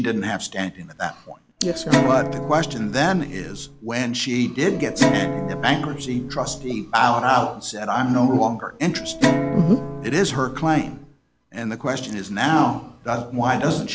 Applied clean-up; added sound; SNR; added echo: none; Guitar; 3 dB; none.